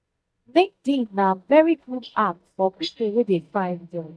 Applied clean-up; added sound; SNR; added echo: neural mask model DeepFilterNet 3.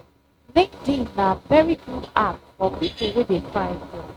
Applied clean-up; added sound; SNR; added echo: neural mask model RNNoise.